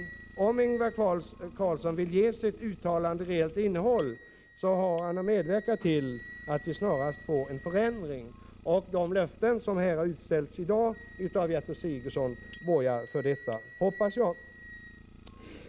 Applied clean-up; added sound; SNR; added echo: none; Wind instrument, woodwind instrument + Idling; 19 dB; none.